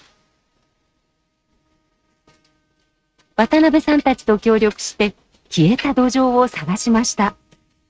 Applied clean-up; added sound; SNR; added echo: neural mask model RNNoise.